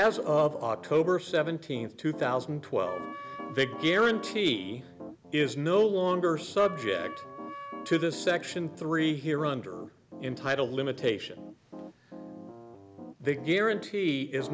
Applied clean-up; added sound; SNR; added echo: none; Piano + Wind instrument, woodwind instrument; 14 dB; none.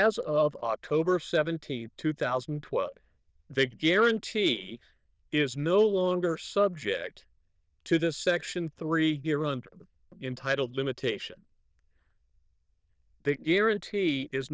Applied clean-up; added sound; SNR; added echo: neural diffusion model UNIVERSE++.